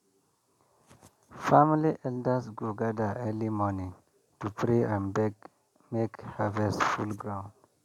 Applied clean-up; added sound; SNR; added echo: none; none; none; none.